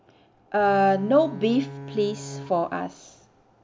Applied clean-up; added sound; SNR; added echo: none; Bowed string instrument; 15 dB; none.